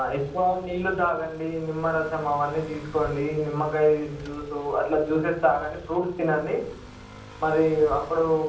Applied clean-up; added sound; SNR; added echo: none; Motorcycle / Accelerating, revving, vroom; 18 dB; reverberation time 0.6 s.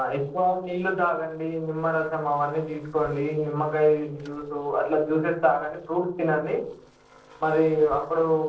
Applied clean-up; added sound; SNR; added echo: neural separator model SepFormer DNS4.